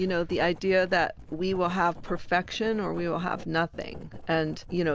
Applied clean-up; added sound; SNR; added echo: none; Writing; 17 dB; none.